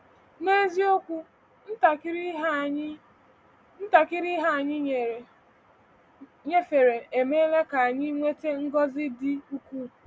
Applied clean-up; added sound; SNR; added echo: none; none; none; none.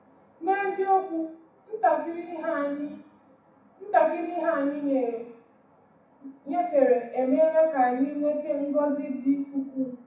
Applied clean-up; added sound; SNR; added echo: none; none; none; reverberation time 0.7 s.